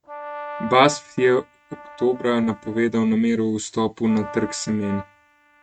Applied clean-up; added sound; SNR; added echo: neural mask model RNNoise.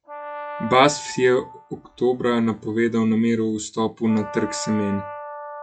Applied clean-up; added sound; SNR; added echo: classical method log-MMSE.